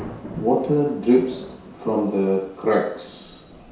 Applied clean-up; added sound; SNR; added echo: none; Thunder / Rain; 17 dB; reverberation time 0.6 s.